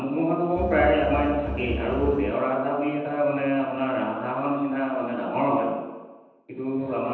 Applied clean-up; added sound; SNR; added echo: none; Bowed string instrument; 5 dB; reverberation time 1.1 s.